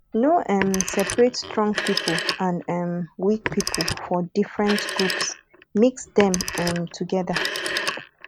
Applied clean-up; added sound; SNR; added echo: none; Telephone; 6 dB; none.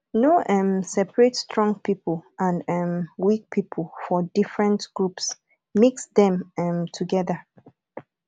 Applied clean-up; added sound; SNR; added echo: none; none; none; none.